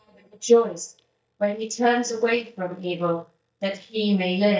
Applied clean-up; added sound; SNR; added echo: neural mask model DeepFilterNet 3.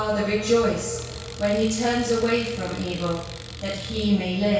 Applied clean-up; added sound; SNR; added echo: none; Tools; 18 dB; reverberation time 0.6 s.